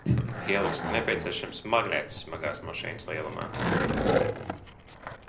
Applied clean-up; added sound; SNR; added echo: none; Skateboard; 1 dB; reverberation time 0.5 s.